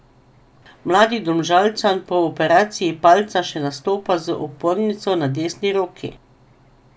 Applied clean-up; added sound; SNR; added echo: none; none; none; none.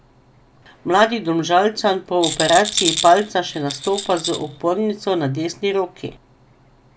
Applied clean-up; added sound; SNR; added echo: none; Rattle; 6 dB; none.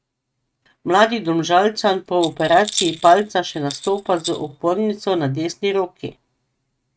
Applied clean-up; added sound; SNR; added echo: neural mask model RNNoise.